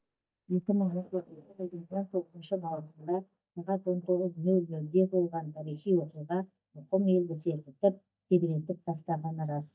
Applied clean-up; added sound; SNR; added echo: neural mask model DeepFilterNet 3.